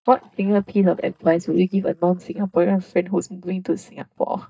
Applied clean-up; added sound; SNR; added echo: neural mask model DeepFilterNet 3.